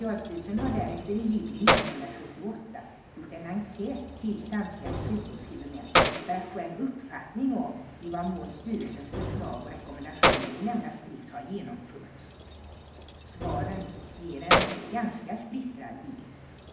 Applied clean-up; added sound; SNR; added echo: none; Keys jangling; -3 dB; reverberation time 0.8 s.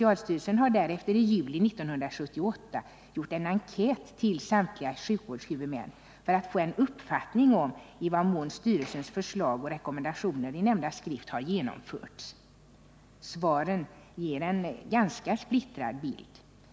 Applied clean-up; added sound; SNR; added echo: none; none; none; none.